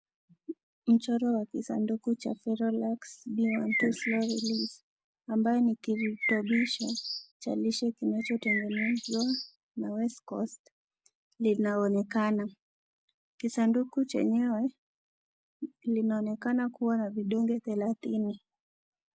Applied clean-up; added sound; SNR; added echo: none; Bird; 5 dB; none.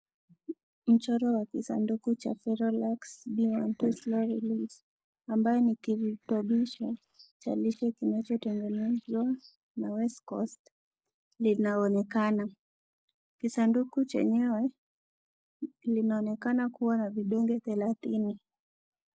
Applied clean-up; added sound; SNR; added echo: neural separator model SepFormer DNS4.